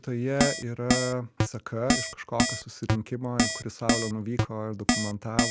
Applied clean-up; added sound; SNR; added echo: none; Keyboard (musical); -2 dB; none.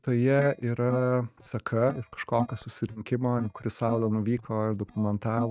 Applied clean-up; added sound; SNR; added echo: neural mask model DeepFilterNet 3.